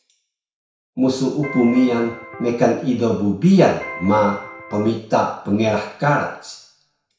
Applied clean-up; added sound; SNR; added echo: none; Electric guitar; 14 dB; reverberation time 0.6 s.